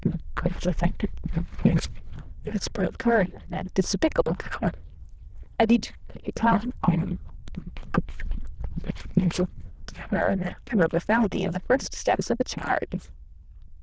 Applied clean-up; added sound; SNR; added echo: neural diffusion model UNIVERSE++.